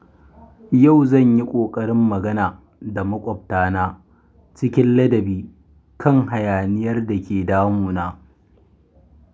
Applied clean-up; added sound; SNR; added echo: none; none; none; none.